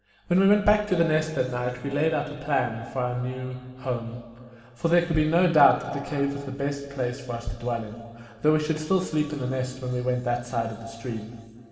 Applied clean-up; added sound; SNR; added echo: none; Bass drum; 14 dB; reverberation time 2.1 s.